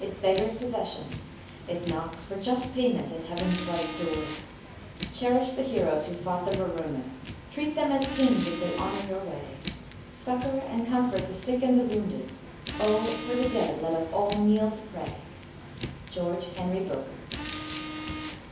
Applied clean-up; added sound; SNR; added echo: none; Car; 9 dB; reverberation time 0.7 s.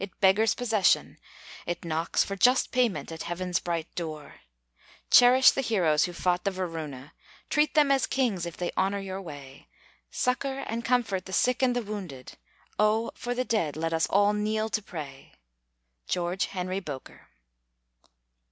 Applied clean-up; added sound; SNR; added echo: none; none; none; none.